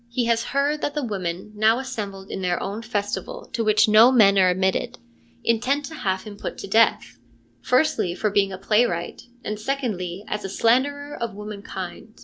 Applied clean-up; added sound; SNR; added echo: none; none; none; none.